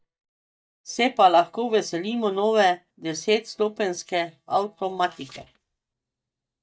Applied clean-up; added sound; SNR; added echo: neural mask model DeepFilterNet 3.